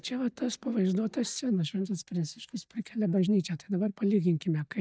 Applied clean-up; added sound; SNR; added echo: neural mask model DeepFilterNet 3.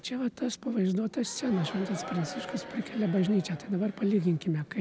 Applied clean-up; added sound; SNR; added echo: none; Crowd; 14 dB; none.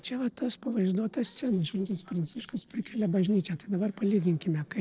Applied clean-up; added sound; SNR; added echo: neural separator model SepFormer DNS4.